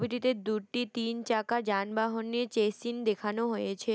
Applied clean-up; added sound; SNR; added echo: none; none; none; none.